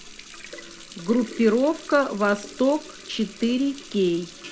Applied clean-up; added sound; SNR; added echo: none; Water tap, faucet; 17 dB; none.